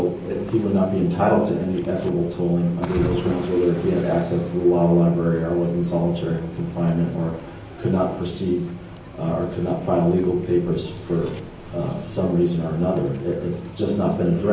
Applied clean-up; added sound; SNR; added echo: none; Cricket / Waves, surf; 15 dB; reverberation time 0.7 s.